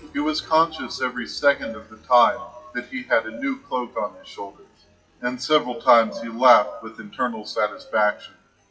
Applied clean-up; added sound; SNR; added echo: classical method WPE with log-MMSE.